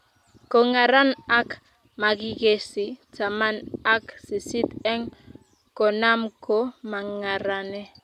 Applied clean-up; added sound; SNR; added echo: none; none; none; none.